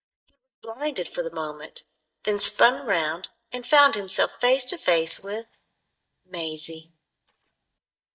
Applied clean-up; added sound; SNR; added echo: neural mask model DeepFilterNet 3.